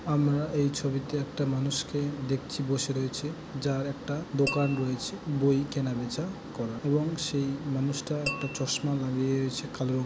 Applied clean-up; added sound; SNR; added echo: none; Tap / Glass; 12 dB; none.